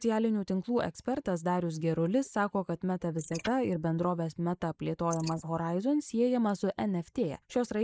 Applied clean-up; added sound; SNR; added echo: neural mask model Resemble Enhance denoiser.